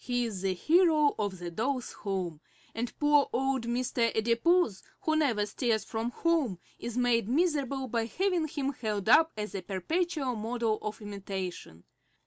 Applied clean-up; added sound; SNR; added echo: none; none; none; none.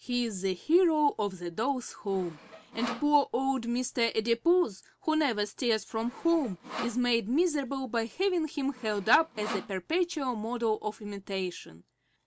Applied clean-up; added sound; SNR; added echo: none; Sawing; 13 dB; none.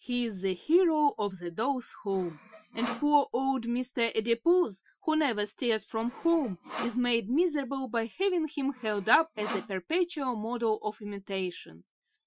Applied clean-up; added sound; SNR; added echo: classical method Wiener filter.